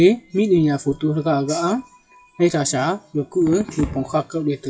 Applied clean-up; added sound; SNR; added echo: classical method WPE with log-MMSE.